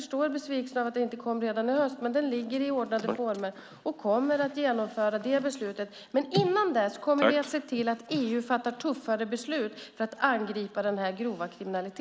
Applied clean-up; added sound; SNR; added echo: none; none; none; none.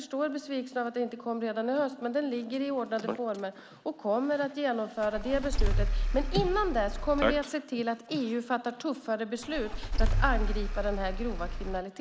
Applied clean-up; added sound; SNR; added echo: none; Engine starting / Car; -2 dB; none.